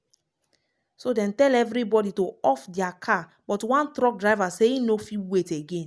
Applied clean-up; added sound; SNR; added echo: none; none; none; none.